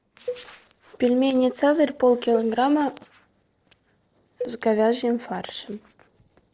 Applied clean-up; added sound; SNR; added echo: neural separator model SepFormer DNS4.